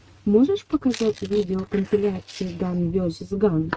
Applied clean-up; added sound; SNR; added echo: neural mask model RNNoise.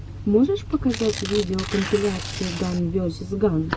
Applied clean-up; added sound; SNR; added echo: none; Tearing; 11 dB; none.